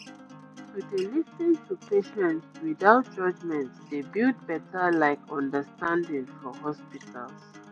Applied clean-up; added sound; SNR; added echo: none; Acoustic guitar; 19 dB; none.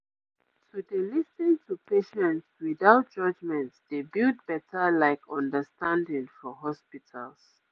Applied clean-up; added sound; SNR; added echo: none; none; none; none.